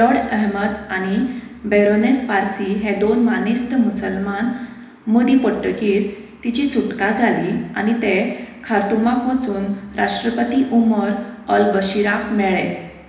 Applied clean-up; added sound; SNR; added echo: none; none; none; reverberation time 1.0 s.